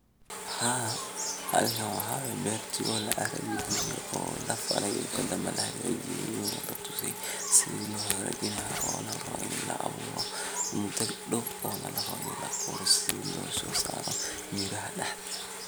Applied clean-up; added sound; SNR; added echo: none; Zipper (clothing); 11 dB; none.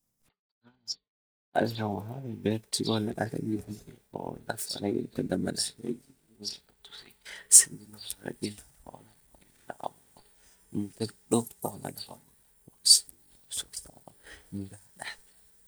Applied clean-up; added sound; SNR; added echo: neural mask model DeepFilterNet 3.